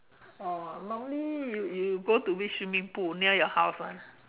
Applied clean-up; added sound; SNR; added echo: none; none; none; none.